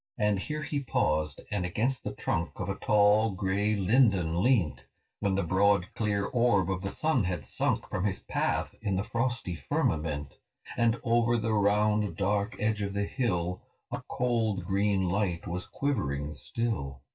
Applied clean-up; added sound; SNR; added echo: none; none; none; reverberation time 0.1 s.